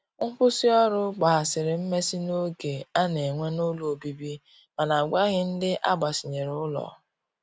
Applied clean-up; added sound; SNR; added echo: none; none; none; none.